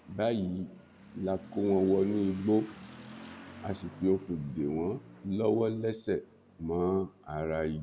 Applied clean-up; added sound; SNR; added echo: none; Motorcycle / Accelerating, revving, vroom; 19 dB; none.